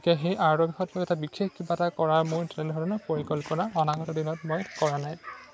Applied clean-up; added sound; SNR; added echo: none; none; none; none.